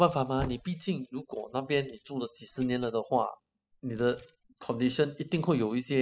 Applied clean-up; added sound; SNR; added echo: classical method spectral subtraction.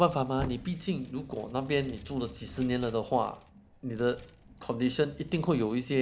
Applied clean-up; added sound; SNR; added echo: none; Knock + Vehicle; 17 dB; none.